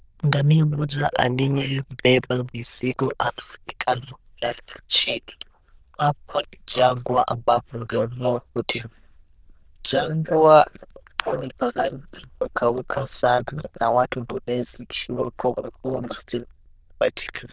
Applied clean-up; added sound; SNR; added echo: neural diffusion model UNIVERSE++.